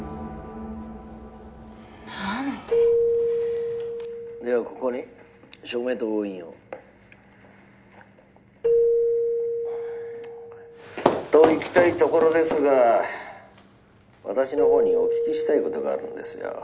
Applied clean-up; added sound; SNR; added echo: none; Keyboard (musical); 3 dB; none.